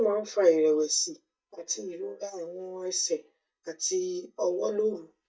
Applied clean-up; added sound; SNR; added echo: neural mask model DeepFilterNet 3.